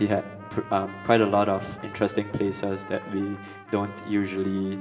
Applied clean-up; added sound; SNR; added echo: none; Trumpet; 17 dB; reverberation time 0.9 s.